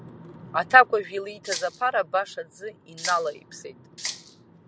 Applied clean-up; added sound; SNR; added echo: none; Rattle (instrument); 10 dB; none.